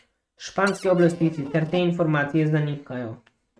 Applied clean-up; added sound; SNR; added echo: neural mask model RNNoise.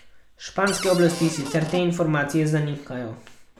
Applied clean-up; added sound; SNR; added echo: none; Cupboard open or close; 9 dB; none.